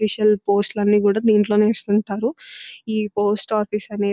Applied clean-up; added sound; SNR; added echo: none; none; none; none.